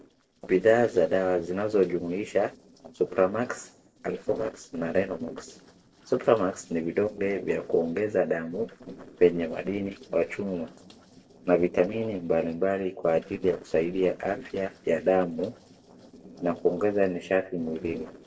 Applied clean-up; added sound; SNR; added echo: neural separator model SepFormer DNS4.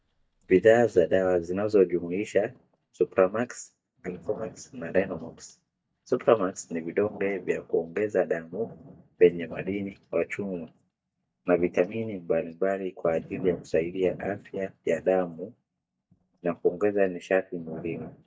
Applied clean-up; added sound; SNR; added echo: neural mask model DeepFilterNet 3.